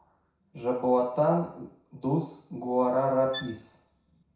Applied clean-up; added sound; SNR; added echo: none; Bowed string instrument; 14 dB; reverberation time 0.6 s.